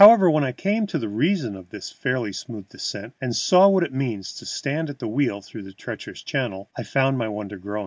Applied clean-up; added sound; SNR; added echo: none; none; none; none.